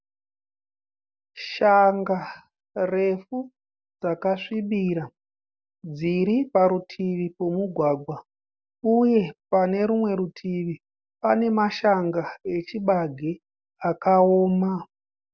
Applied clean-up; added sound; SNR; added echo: none; none; none; none.